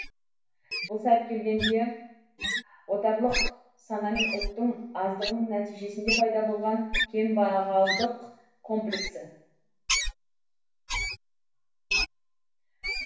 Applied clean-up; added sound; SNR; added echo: none; Wild animals; 4 dB; reverberation time 0.7 s.